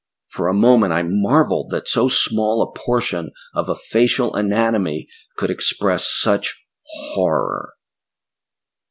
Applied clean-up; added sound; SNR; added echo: none; none; none; none.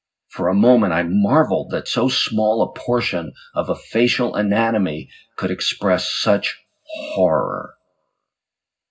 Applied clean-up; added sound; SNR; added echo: none; none; none; reverberation time 0.4 s.